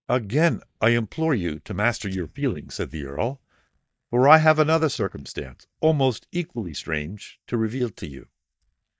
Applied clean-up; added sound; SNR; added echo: neural mask model DeepFilterNet 3.